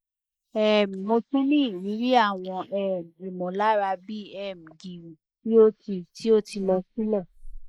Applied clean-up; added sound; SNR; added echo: neural mask model Resemble Enhance denoiser.